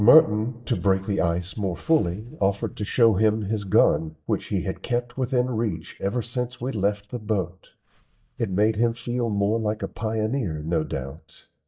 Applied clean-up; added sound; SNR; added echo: neural mask model DeepFilterNet 3.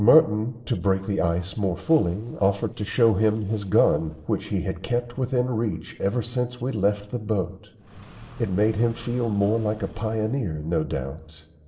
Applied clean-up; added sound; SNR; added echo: neural separator model SepFormer DNS4.